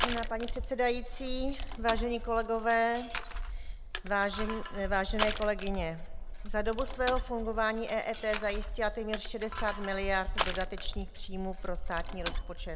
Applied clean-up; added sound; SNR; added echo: none; Crushing; 2 dB; none.